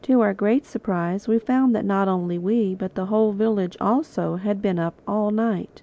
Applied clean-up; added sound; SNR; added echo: none; none; none; none.